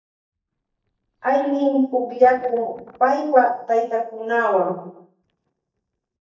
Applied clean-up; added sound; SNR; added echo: neural mask model DeepFilterNet 3.